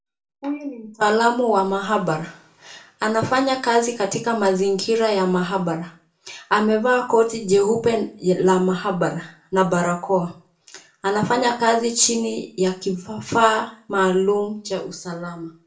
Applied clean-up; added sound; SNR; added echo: none; none; none; reverberation time 0.3 s.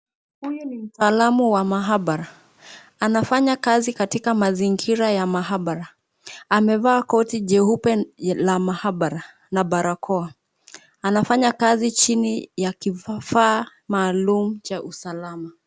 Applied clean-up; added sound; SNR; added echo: none; none; none; none.